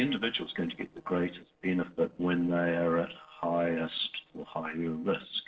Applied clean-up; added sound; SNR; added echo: neural separator model SepFormer DNS4.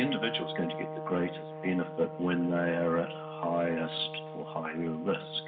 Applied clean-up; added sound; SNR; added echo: none; Brass instrument; 8 dB; reverberation time 0.7 s.